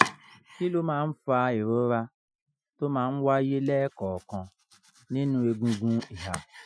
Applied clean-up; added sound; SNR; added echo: classical method Wiener filter.